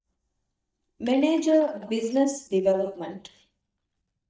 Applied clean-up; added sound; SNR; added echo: neural mask model DeepFilterNet 3.